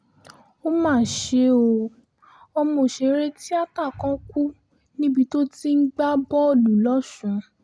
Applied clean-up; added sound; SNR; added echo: none; none; none; none.